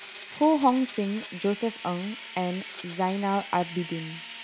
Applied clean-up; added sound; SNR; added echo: none; Domestic sounds, home sounds; 11 dB; none.